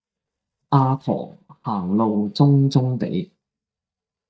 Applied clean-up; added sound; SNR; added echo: neural mask model DeepFilterNet 3.